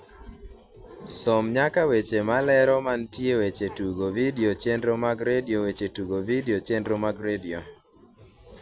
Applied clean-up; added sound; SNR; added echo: none; none; none; none.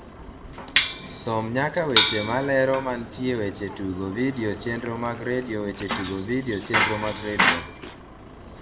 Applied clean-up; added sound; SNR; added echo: none; Bicycle; 1 dB; reverberation time 1.8 s.